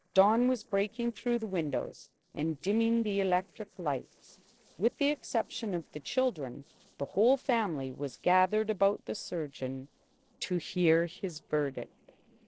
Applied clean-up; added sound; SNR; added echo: neural separator model SepFormer DNS4.